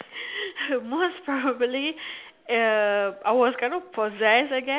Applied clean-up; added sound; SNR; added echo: none; none; none; none.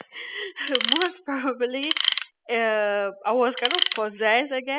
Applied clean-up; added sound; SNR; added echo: classical method spectral subtraction.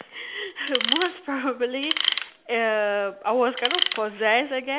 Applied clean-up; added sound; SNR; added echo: none; Tools; 1 dB; none.